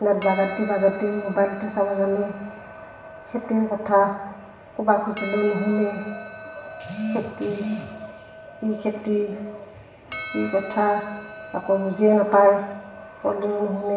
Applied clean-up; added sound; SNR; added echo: none; Percussion; 16 dB; reverberation time 1.0 s.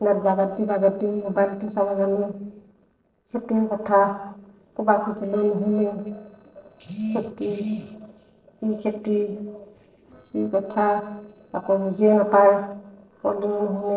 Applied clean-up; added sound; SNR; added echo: neural separator model SepFormer DNS4.